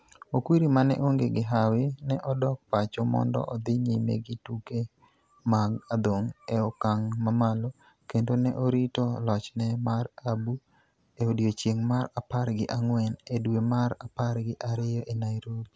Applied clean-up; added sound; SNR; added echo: none; none; none; none.